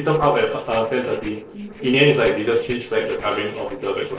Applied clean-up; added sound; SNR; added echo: neural separator model SepFormer DNS4.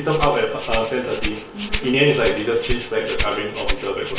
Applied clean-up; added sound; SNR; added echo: none; Rattle (instrument); 5 dB; reverberation time 0.2 s.